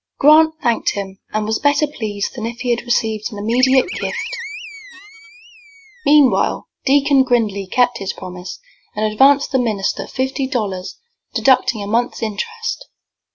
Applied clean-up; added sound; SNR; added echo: none; Animal; 13 dB; none.